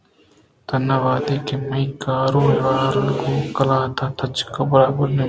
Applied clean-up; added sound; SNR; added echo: none; none; none; none.